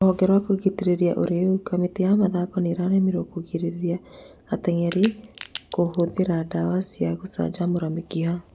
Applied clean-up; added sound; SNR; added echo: none; Crack; 12 dB; none.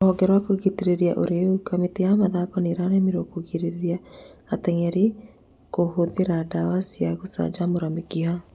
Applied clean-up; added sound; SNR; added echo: none; none; none; none.